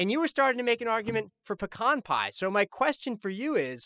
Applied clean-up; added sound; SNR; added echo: classical method spectral subtraction.